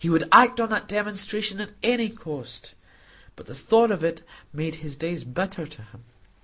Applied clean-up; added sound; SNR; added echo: none; none; none; none.